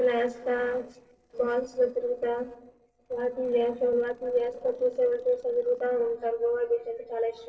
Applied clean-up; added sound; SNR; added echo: neural separator model SepFormer DNS4.